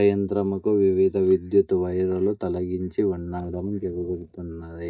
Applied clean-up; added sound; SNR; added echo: neural mask model DeepFilterNet 3.